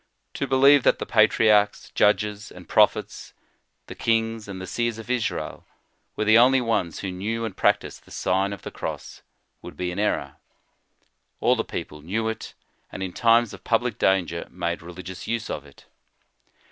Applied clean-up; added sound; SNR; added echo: none; none; none; none.